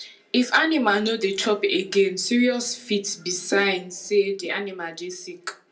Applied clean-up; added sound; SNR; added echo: none; none; none; reverberation time 0.2 s.